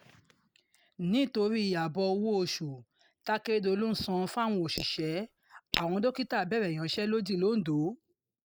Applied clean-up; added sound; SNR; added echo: neural mask model Resemble Enhance denoiser.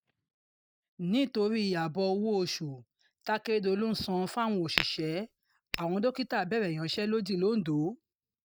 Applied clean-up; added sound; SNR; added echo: neural mask model DeepFilterNet 3.